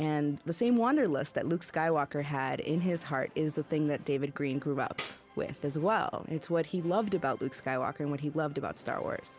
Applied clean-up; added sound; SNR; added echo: none; Tambourine; 17 dB; none.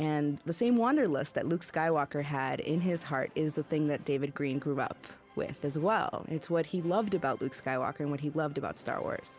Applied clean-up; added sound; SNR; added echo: none; none; none; none.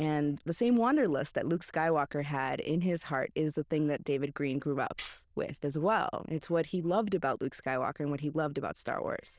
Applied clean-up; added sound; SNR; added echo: neural diffusion model UNIVERSE++.